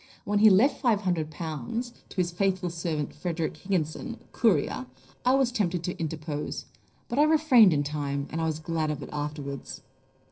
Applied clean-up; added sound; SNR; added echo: neural separator model SepFormer DNS4.